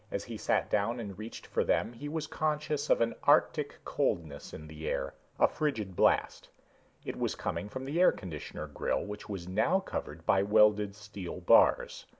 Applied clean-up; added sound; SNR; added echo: none; none; none; none.